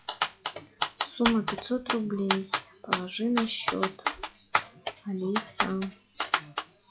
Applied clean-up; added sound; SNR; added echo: classical method log-MMSE.